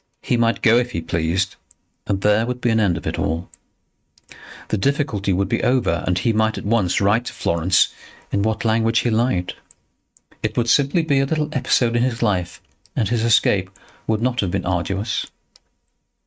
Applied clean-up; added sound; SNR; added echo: neural mask model RNNoise.